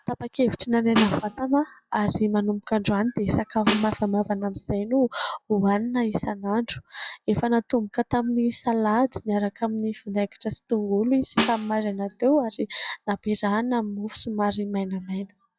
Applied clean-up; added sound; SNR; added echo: classical method log-MMSE.